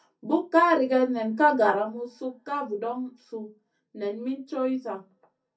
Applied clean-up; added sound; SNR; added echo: none; none; none; reverberation time 0.3 s.